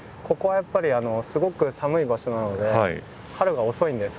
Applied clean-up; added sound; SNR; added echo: none; none; none; none.